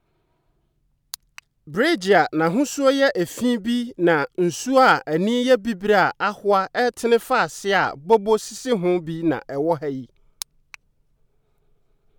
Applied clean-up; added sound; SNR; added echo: none; none; none; none.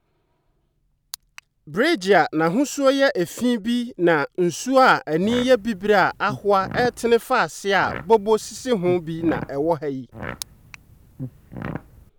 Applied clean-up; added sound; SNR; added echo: none; Fart; 14 dB; none.